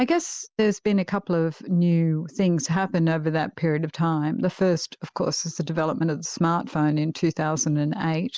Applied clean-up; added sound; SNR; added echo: none; none; none; none.